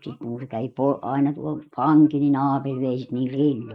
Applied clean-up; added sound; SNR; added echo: neural mask model Resemble Enhance denoiser.